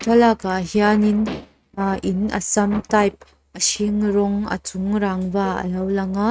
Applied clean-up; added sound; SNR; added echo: neural mask model RNNoise.